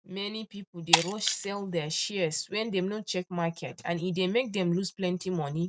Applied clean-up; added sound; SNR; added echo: none; Shatter; 2 dB; none.